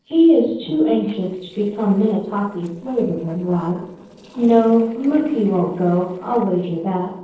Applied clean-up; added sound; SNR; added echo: neural separator model SepFormer DNS4.